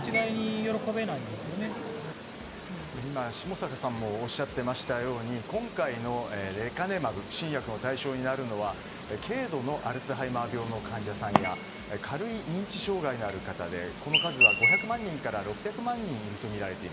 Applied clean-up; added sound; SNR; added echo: none; Chirp, tweet; 1 dB; none.